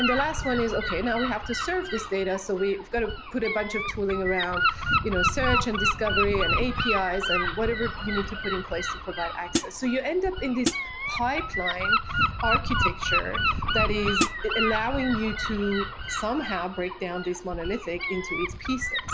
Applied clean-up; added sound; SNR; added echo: none; Gull, seagull / Wind + Hi-hat; 0 dB; none.